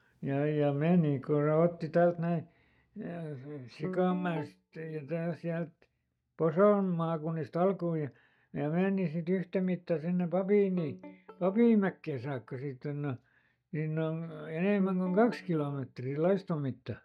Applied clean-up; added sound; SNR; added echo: neural mask model DeepFilterNet 3.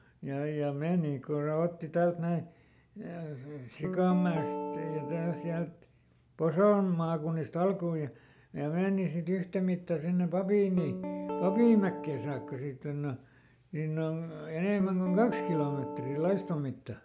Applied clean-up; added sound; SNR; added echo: none; Guitar; 7 dB; none.